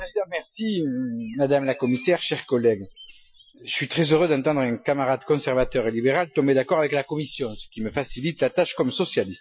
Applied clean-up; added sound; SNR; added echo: classical method Wiener filter.